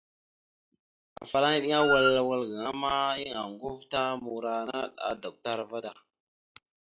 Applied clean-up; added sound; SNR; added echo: classical method log-MMSE.